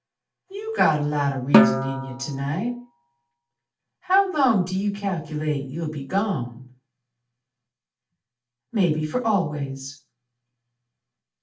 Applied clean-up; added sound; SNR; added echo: none; Snare drum; -2 dB; reverberation time 0.3 s.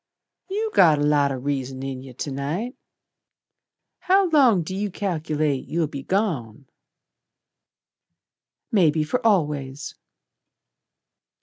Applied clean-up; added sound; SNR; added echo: none; none; none; none.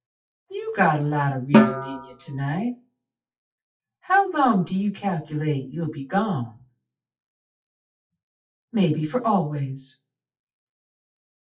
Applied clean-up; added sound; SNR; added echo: classical method WPE with log-MMSE.